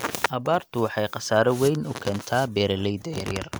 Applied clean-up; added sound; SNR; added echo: none; none; none; none.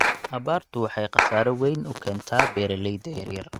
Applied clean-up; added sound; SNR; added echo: neural mask model RNNoise.